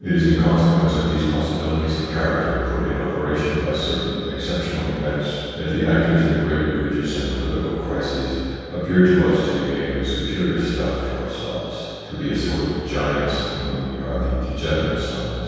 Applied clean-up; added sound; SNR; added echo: none; none; none; reverberation time 2.2 s.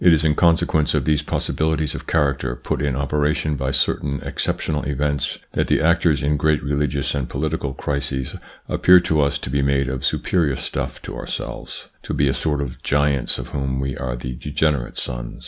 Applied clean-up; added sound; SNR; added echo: none; none; none; none.